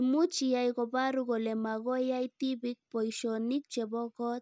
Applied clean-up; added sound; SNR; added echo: none; none; none; none.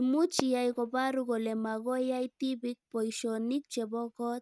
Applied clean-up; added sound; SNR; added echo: neural mask model RNNoise.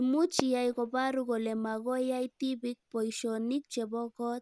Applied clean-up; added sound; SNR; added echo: none; Fireworks; 15 dB; none.